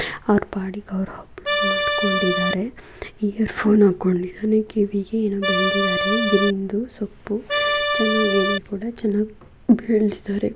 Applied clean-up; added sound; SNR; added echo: none; Accordion; -2 dB; none.